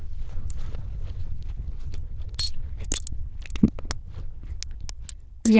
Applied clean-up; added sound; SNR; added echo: neural diffusion model UNIVERSE++.